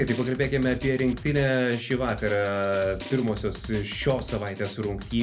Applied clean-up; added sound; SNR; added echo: none; Drum; 13 dB; reverberation time 0.3 s.